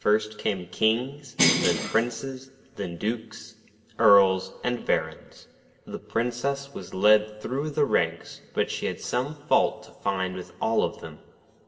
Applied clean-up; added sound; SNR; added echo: none; Bell; 0 dB; reverberation time 1.8 s.